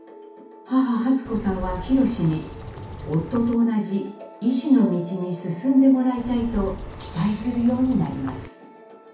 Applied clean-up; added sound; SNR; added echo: none; Bird vocalization, bird call, bird song; 12 dB; reverberation time 0.6 s.